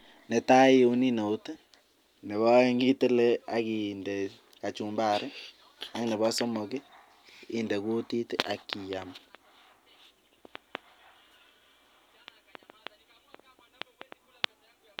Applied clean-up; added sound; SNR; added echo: none; none; none; none.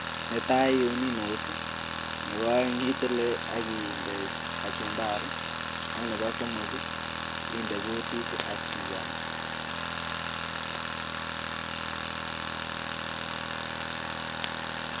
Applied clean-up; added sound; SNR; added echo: none; Tools; -2 dB; none.